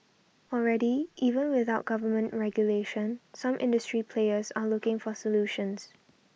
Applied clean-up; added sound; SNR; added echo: neural mask model Resemble Enhance denoiser.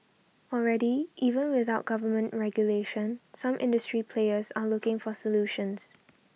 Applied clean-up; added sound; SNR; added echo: none; none; none; none.